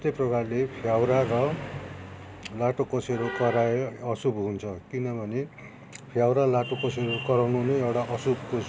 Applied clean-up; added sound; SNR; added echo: none; none; none; none.